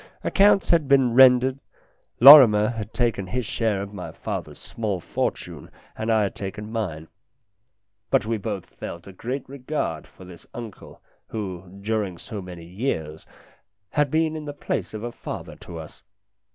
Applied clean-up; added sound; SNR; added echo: none; none; none; none.